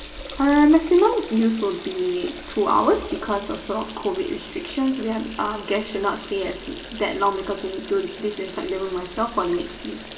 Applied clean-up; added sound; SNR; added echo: none; Water tap, faucet; 11 dB; reverberation time 0.7 s.